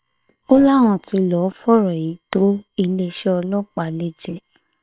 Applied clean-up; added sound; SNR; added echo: neural separator model SepFormer WHAM!.